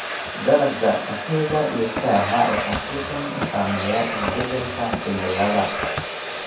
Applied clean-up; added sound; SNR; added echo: none; Domestic sounds, home sounds; 4 dB; reverberation time 0.6 s.